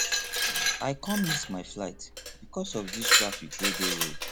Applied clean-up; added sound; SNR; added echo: none; Glass; -5 dB; none.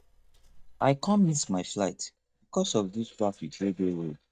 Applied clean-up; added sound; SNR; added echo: neural mask model DeepFilterNet 3.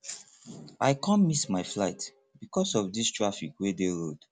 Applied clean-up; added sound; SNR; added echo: none; none; none; none.